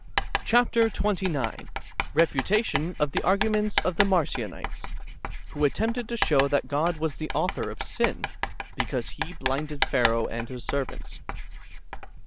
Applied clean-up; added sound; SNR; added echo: none; Writing; 3 dB; none.